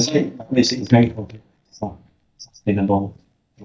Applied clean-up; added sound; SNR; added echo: neural mask model DeepFilterNet 3.